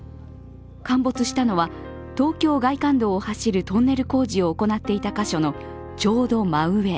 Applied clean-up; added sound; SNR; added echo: none; none; none; none.